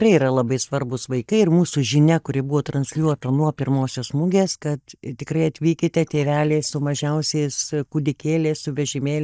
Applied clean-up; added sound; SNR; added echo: neural mask model DeepFilterNet 3.